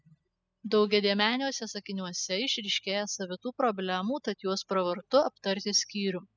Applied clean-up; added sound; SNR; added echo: classical method spectral subtraction.